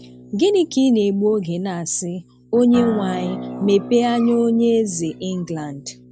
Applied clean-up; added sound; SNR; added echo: none; Acoustic guitar; 15 dB; none.